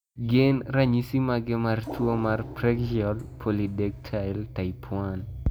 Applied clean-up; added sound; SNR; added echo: none; Water; 17 dB; none.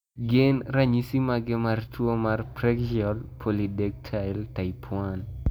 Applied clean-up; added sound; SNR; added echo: none; none; none; none.